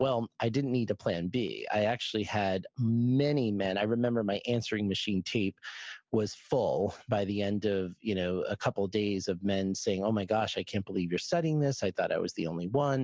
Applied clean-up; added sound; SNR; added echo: none; none; none; none.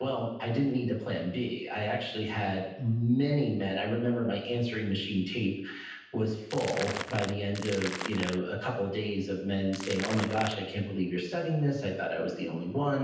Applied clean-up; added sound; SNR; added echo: none; Crackle; 8 dB; reverberation time 0.9 s.